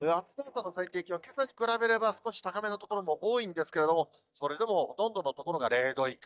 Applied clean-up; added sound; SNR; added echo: neural mask model DeepFilterNet 3.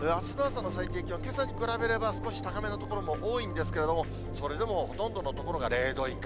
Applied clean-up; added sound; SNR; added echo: none; Engine; 5 dB; none.